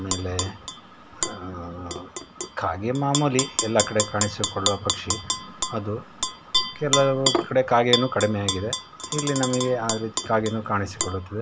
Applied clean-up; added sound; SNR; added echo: none; Tap / Glass; 3 dB; none.